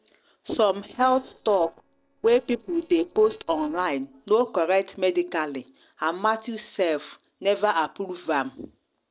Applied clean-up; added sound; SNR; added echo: neural separator model SepFormer DNS4.